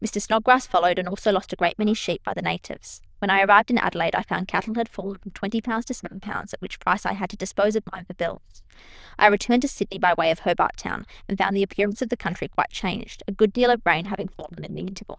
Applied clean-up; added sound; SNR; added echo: neural diffusion model UNIVERSE++.